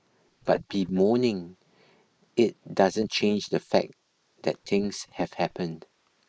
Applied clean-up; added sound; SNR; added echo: neural mask model Resemble Enhance denoiser.